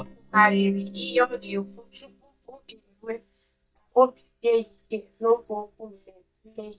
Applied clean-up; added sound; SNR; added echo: neural mask model DeepFilterNet 3.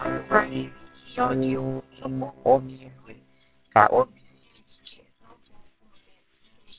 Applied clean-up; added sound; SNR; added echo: neural separator model SepFormer WHAMR!.